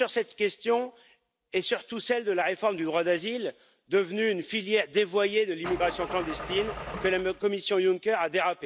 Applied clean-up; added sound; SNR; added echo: none; Engine starting / Car; 9 dB; none.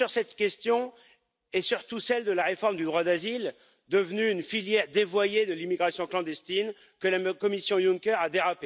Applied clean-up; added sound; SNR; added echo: none; none; none; none.